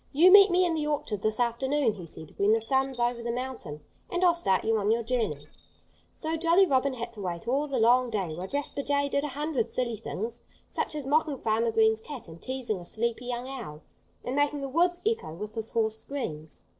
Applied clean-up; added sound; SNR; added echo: neural separator model SepFormer DNS4.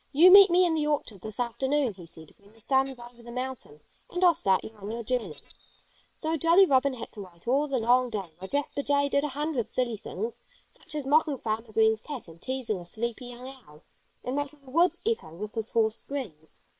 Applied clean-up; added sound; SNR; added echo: neural separator model SepFormer WHAM!.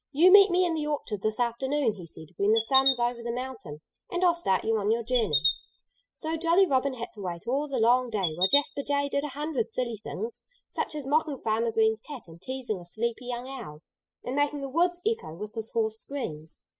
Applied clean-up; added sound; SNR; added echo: classical method spectral subtraction.